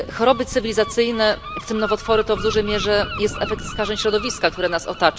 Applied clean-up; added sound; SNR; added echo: none; Gull, seagull; 10 dB; none.